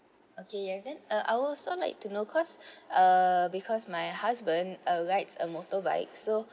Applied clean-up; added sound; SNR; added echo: none; none; none; none.